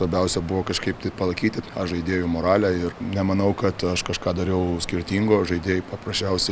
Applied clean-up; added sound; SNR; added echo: none; Water; 20 dB; none.